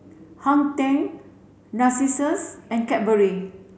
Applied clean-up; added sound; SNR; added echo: none; none; none; none.